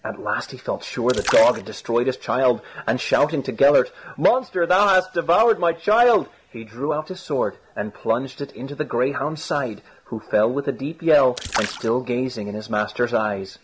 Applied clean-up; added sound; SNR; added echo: none; Splash, splatter; 12 dB; none.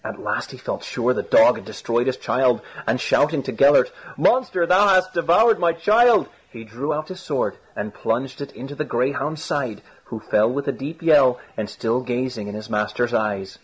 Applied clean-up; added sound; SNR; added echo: none; none; none; none.